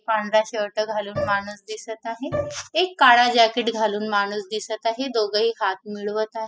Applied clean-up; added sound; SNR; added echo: classical method spectral subtraction.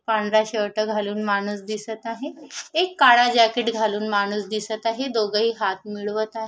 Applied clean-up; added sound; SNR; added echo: neural mask model Resemble Enhance denoiser.